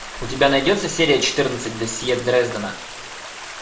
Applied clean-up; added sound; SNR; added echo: none; Stream; 13 dB; reverberation time 0.5 s.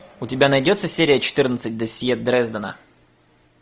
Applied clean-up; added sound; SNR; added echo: none; none; none; none.